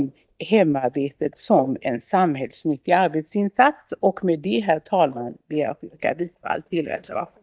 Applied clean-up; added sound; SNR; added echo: neural mask model DeepFilterNet 3.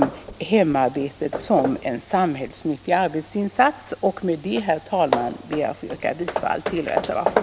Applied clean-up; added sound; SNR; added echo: none; Hammer / Wood; 8 dB; none.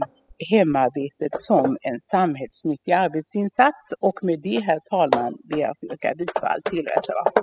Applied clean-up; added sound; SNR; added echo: classical method spectral subtraction.